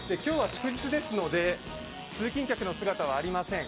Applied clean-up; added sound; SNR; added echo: none; Fart; 15 dB; none.